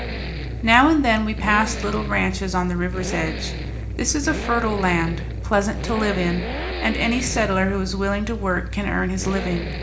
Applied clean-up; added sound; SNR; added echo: none; Accelerating, revving, vroom; 9 dB; reverberation time 0.4 s.